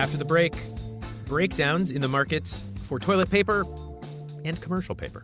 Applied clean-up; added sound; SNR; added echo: none; none; none; none.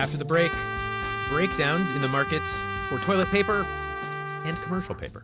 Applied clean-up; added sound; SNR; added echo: none; Trumpet; 5 dB; none.